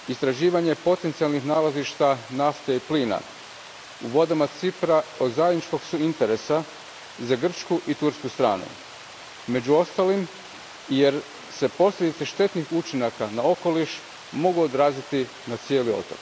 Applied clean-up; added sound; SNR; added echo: none; Water; 18 dB; none.